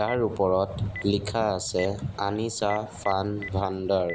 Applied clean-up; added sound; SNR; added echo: none; Telephone; 17 dB; none.